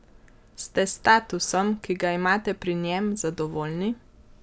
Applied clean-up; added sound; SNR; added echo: none; none; none; none.